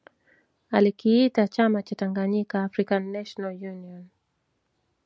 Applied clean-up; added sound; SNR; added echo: none; none; none; none.